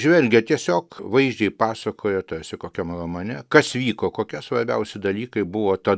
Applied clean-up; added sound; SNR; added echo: none; none; none; none.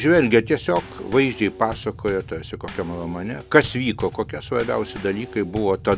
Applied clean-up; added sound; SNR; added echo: none; Bass drum / Snare drum / Drum kit; 15 dB; none.